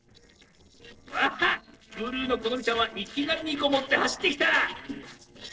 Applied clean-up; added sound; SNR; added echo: neural separator model SepFormer DNS4.